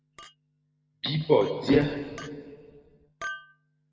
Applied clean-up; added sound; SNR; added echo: none; Chink, clink; 17 dB; reverberation time 1.8 s.